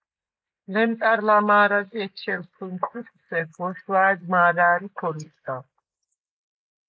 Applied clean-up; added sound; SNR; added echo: neural mask model Resemble Enhance denoiser.